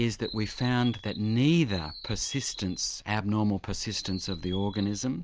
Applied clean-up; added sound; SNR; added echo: none; Chirp, tweet; 15 dB; none.